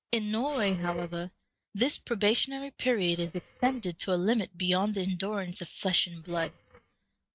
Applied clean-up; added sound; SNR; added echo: neural mask model RNNoise.